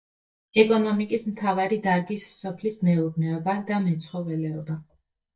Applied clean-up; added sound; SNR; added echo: neural mask model DeepFilterNet 3.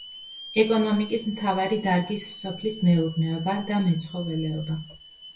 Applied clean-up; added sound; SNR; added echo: none; Hiss / Alarm; 17 dB; reverberation time 0.2 s.